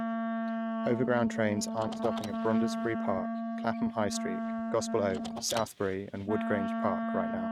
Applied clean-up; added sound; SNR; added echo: neural mask model RNNoise.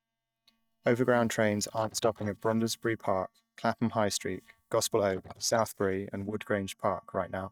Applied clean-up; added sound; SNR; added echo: neural mask model DeepFilterNet 3.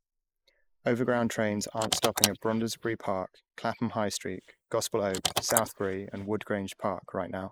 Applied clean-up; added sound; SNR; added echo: neural mask model Resemble Enhance denoiser.